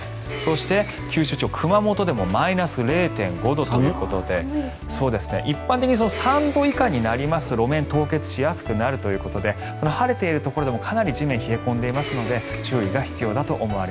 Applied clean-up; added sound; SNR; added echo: none; Domestic sounds, home sounds; 18 dB; none.